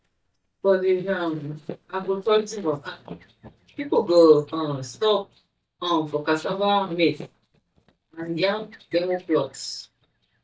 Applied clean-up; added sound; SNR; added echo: neural mask model DeepFilterNet 3.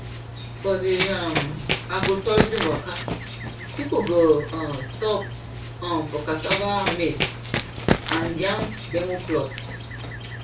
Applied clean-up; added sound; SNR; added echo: none; Run; 3 dB; reverberation time 0.2 s.